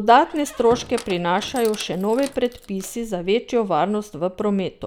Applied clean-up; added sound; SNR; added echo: none; Squeak; 19 dB; none.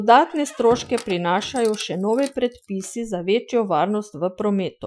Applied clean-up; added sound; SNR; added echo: classical method Wiener filter.